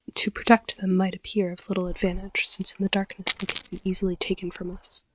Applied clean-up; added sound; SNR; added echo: neural mask model RNNoise.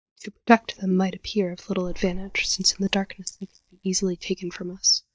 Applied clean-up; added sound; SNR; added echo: neural mask model DeepFilterNet 3.